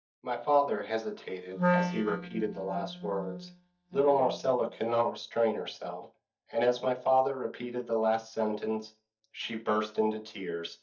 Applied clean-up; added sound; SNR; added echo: neural mask model DeepFilterNet 3.